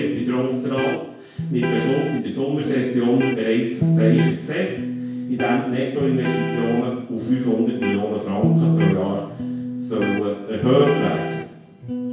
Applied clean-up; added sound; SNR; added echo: none; Electric guitar; 2 dB; reverberation time 0.6 s.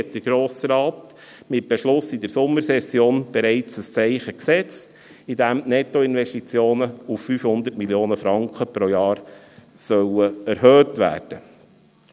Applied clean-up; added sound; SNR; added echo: none; none; none; none.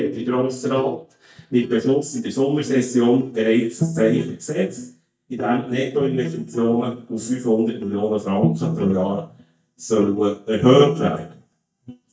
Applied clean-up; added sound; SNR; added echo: neural mask model DeepFilterNet 3.